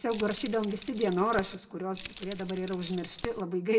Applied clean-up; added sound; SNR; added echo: none; Keys jangling; 6 dB; reverberation time 0.8 s.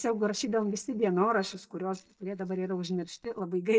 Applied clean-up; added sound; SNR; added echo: neural mask model DeepFilterNet 3.